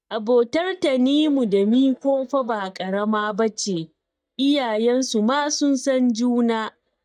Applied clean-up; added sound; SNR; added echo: neural mask model DeepFilterNet 3.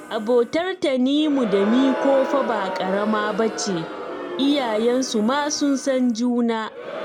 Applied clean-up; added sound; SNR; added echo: none; Crowd; 9 dB; none.